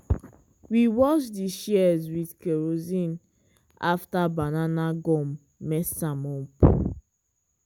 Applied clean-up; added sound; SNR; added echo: none; none; none; none.